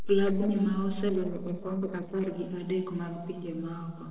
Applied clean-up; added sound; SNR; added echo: neural separator model SepFormer DNS4.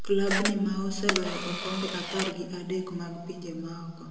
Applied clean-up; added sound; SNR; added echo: none; Camera; 3 dB; reverberation time 1.9 s.